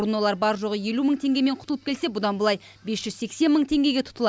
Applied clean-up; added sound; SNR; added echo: none; none; none; none.